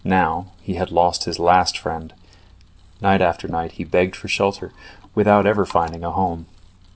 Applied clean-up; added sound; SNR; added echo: none; none; none; none.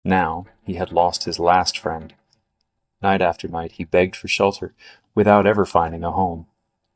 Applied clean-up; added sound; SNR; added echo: neural mask model DeepFilterNet 3.